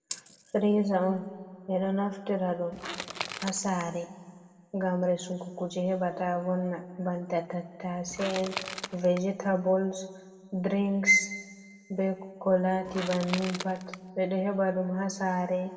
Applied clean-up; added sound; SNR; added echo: none; Crushing / Wood; 9 dB; reverberation time 1.3 s.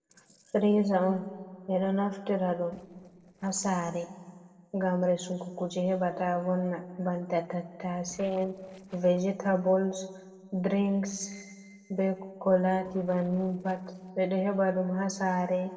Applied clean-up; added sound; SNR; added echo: neural separator model SepFormer DNS4.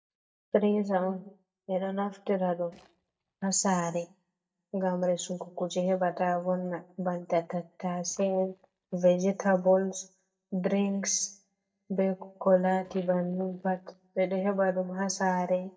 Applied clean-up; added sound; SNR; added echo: neural mask model DeepFilterNet 3.